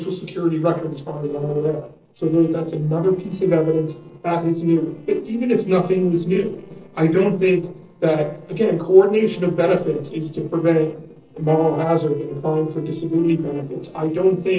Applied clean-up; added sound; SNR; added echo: neural separator model SepFormer DNS4.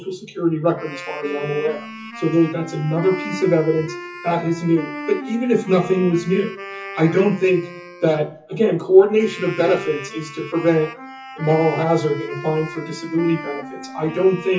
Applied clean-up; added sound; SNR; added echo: classical method WPE with log-MMSE.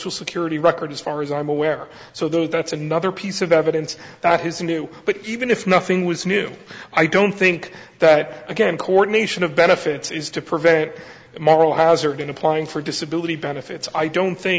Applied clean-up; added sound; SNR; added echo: none; none; none; none.